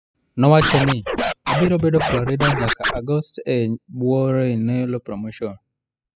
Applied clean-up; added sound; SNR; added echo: classical method spectral subtraction.